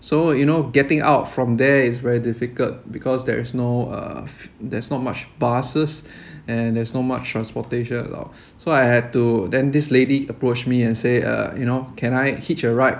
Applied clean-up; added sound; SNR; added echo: none; none; none; none.